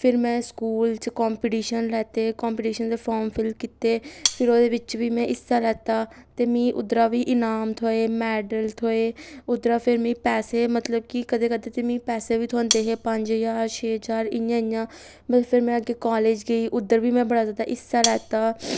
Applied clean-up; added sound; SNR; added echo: none; Cutlery, silverware; 6 dB; none.